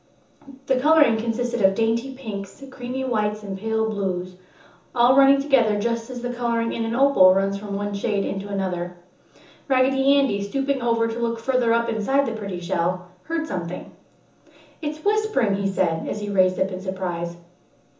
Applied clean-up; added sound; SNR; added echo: none; none; none; reverberation time 0.7 s.